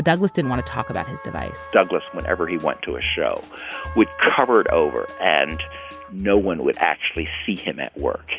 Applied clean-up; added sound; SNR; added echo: none; Trumpet; 17 dB; none.